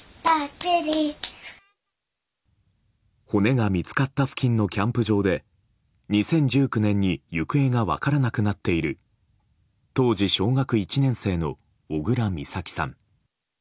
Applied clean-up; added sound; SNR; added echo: none; none; none; none.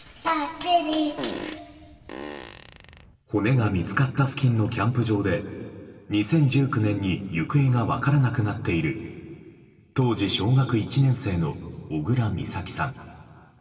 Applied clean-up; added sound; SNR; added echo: none; Fart; 13 dB; reverberation time 2.6 s.